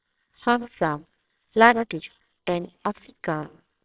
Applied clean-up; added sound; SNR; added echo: neural separator model SepFormer WHAMR!.